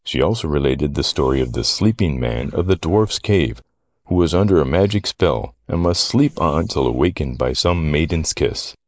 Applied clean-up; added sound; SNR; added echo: neural mask model Resemble Enhance denoiser.